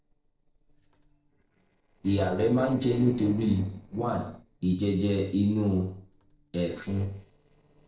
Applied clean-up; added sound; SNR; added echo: neural separator model SepFormer DNS4.